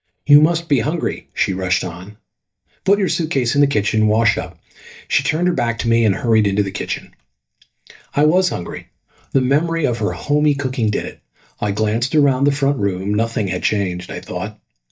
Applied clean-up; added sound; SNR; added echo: neural mask model DeepFilterNet 3.